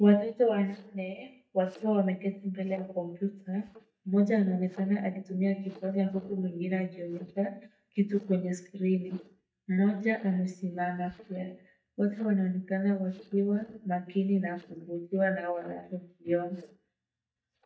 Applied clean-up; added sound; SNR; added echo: neural mask model DeepFilterNet 3.